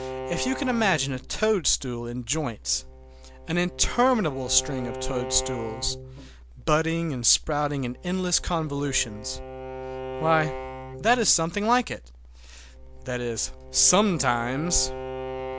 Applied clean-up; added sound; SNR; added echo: none; Bowed string instrument; 12 dB; none.